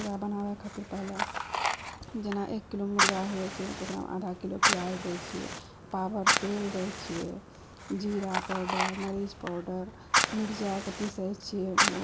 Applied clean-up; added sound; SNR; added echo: none; Fire; -1 dB; none.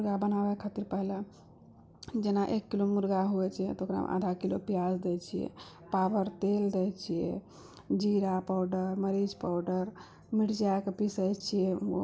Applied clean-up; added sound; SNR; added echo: none; none; none; none.